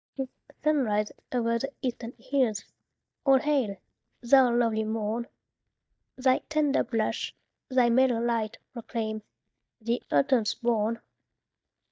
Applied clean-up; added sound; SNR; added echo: neural mask model DeepFilterNet 3.